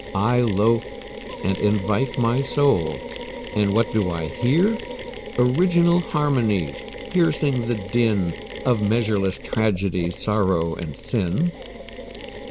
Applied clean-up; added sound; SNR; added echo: none; Mechanisms; 12 dB; none.